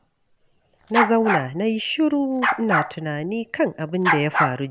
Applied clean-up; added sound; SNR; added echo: none; Bark; 3 dB; none.